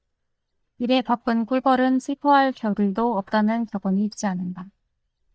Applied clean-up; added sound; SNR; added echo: neural mask model DeepFilterNet 3.